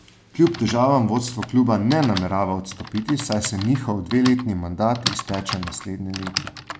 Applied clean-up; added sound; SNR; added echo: none; Typing; 12 dB; none.